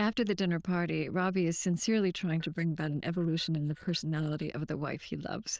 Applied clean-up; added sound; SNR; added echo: neural diffusion model UNIVERSE++.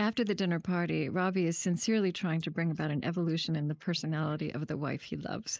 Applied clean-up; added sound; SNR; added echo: neural mask model Resemble Enhance denoiser.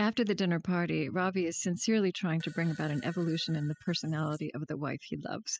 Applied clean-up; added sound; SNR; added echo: classical method spectral subtraction.